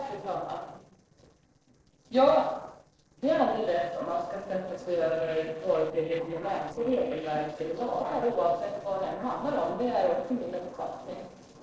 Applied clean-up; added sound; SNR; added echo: neural separator model SepFormer DNS4.